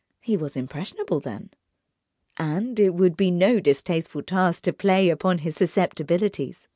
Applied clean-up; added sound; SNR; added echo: none; none; none; none.